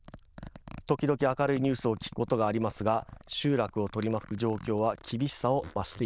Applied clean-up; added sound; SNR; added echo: neural diffusion model UNIVERSE++.